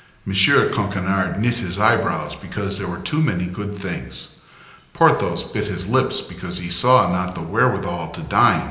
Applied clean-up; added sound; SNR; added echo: none; none; none; reverberation time 0.9 s.